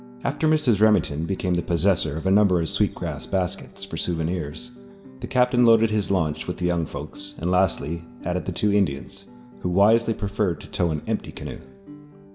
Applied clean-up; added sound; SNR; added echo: none; Guitar; 19 dB; reverberation time 0.9 s.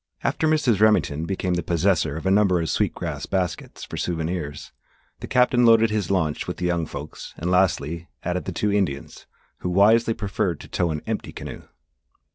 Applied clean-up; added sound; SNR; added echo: none; none; none; none.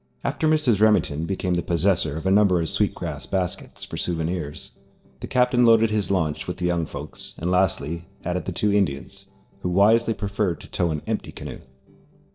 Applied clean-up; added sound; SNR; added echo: neural separator model SepFormer DNS4.